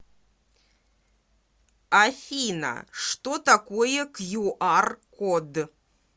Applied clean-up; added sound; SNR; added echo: none; none; none; none.